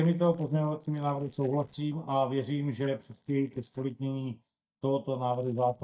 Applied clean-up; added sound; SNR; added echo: neural mask model DeepFilterNet 3.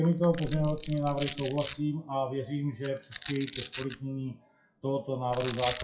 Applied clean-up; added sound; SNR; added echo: classical method WPE with log-MMSE.